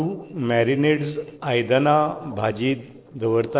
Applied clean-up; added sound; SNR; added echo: neural separator model SepFormer DNS4.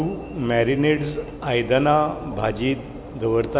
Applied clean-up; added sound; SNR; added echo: none; Alarm / Engine / Train; 14 dB; none.